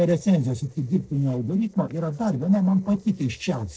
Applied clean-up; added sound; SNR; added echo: neural separator model SepFormer DNS4.